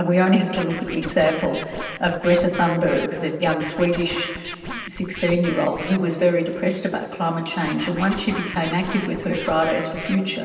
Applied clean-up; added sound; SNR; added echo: none; Scratching (performance technique); 12 dB; reverberation time 2.4 s.